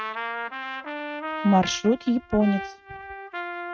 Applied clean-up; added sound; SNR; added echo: neural mask model RNNoise.